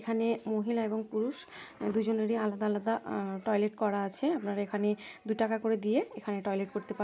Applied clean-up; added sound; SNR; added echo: none; none; none; none.